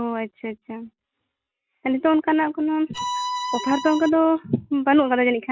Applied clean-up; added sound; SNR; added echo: classical method log-MMSE.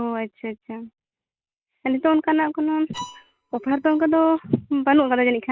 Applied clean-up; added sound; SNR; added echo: neural mask model DeepFilterNet 3.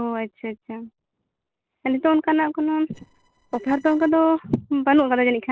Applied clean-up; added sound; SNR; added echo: neural separator model SepFormer DNS4.